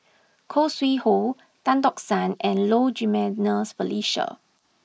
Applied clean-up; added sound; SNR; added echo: neural mask model Resemble Enhance denoiser.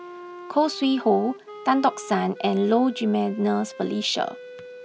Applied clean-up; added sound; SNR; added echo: none; Wind instrument, woodwind instrument; 17 dB; none.